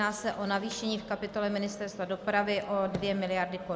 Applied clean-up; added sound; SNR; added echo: none; none; none; none.